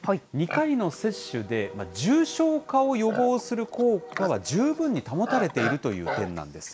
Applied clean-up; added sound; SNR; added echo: none; Livestock, farm animals, working animals; 11 dB; none.